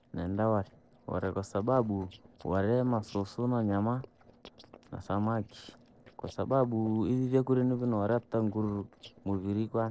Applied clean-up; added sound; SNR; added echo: neural separator model SepFormer DNS4.